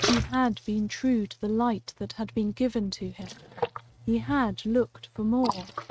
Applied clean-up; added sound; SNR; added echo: neural mask model RNNoise.